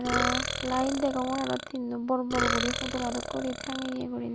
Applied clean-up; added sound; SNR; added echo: none; Burping, eructation; 2 dB; none.